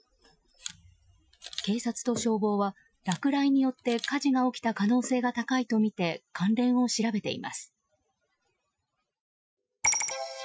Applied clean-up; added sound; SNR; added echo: classical method Wiener filter.